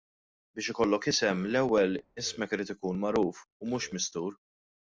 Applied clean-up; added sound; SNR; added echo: none; Fireworks + Burping, eructation; 19 dB; none.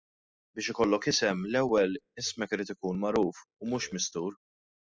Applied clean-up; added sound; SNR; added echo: classical method spectral subtraction.